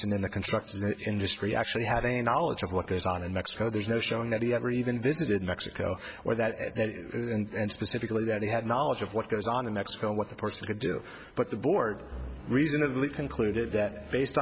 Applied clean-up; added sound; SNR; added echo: none; none; none; none.